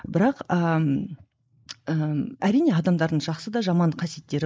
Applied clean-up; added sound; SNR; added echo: neural mask model Resemble Enhance denoiser.